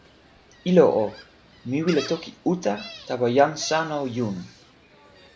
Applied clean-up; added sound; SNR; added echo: none; Gull, seagull; 19 dB; none.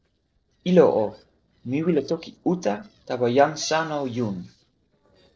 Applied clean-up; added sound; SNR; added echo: neural separator model SepFormer DNS4.